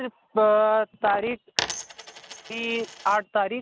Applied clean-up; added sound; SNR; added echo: none; Coin (dropping); 9 dB; none.